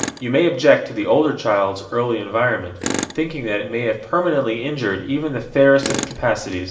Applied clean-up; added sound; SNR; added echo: none; Tools; 13 dB; reverberation time 0.7 s.